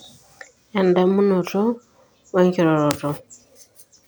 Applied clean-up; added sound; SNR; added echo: none; none; none; none.